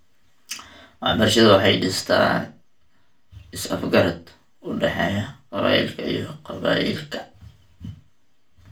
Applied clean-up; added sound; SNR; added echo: none; none; none; reverberation time 0.3 s.